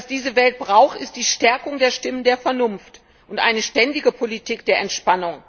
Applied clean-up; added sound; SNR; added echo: none; none; none; none.